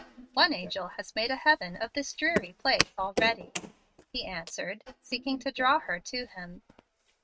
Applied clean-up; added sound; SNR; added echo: neural mask model RNNoise.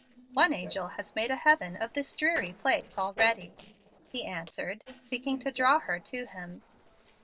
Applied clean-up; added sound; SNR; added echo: neural separator model SepFormer DNS4.